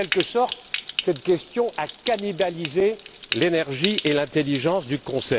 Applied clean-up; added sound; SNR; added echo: none; Stream; 9 dB; none.